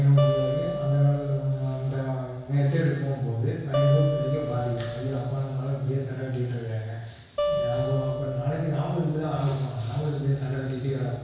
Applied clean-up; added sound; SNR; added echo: none; Acoustic guitar; 6 dB; reverberation time 1.1 s.